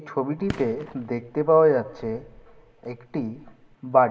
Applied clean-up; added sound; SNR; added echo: none; Fireworks; 18 dB; reverberation time 1.4 s.